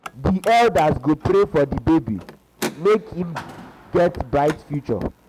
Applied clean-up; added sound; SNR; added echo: none; Car; 17 dB; none.